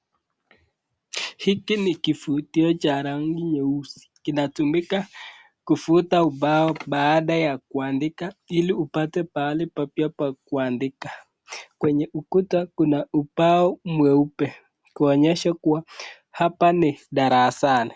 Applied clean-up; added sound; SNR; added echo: none; none; none; none.